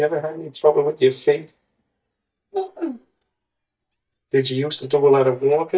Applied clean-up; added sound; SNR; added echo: neural mask model DeepFilterNet 3.